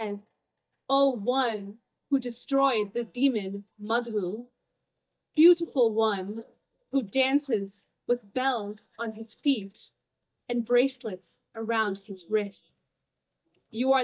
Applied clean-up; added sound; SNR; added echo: neural mask model DeepFilterNet 3.